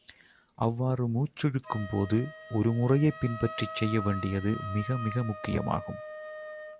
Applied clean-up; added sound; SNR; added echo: none; Wind instrument, woodwind instrument; 13 dB; none.